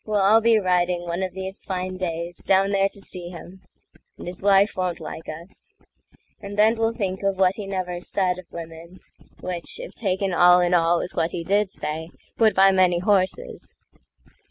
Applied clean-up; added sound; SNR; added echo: none; none; none; none.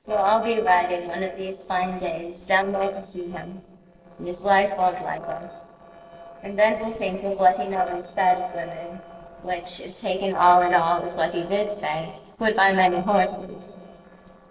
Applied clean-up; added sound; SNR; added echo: neural separator model SepFormer DNS4.